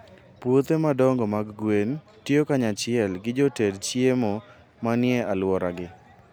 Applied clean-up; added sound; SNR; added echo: none; none; none; none.